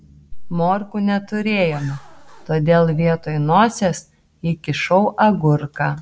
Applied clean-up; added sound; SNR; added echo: none; Zipper (clothing); 16 dB; none.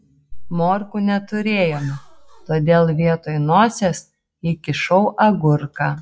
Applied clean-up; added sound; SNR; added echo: classical method log-MMSE.